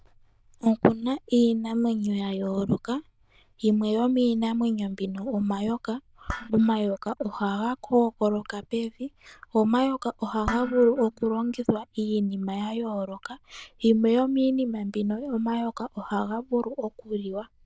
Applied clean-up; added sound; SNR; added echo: neural diffusion model UNIVERSE++.